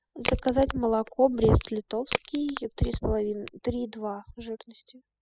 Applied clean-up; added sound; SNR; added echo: classical method spectral subtraction.